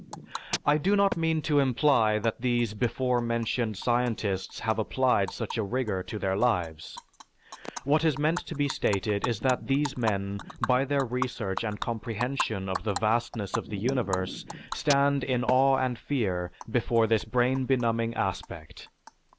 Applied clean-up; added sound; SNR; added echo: none; Animal; 13 dB; none.